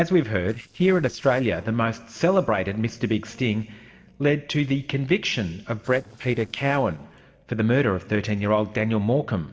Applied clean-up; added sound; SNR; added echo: neural separator model SepFormer DNS4.